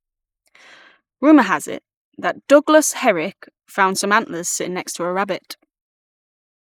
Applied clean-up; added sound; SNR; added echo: neural mask model Resemble Enhance denoiser.